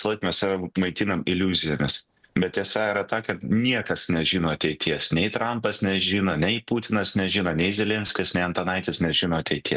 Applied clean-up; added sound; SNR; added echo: none; none; none; none.